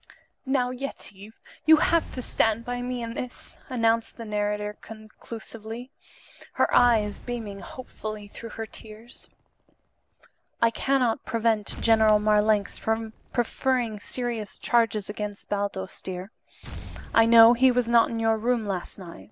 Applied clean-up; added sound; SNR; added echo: none; Explosion; 18 dB; none.